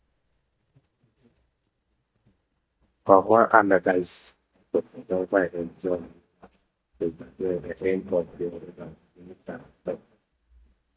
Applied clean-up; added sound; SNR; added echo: neural mask model DeepFilterNet 3.